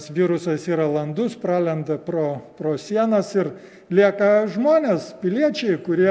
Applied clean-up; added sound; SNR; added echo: none; none; none; none.